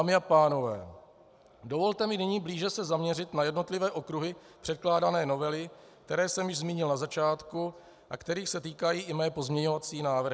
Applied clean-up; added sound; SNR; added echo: none; none; none; none.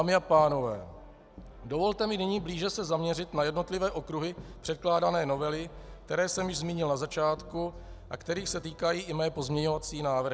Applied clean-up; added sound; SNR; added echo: none; Brass instrument; 18 dB; none.